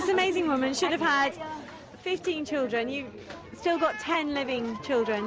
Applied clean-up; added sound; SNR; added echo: none; none; none; none.